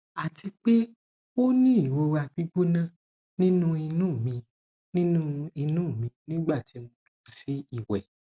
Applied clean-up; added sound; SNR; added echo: none; none; none; none.